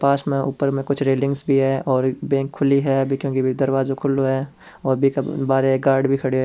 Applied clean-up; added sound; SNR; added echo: none; none; none; none.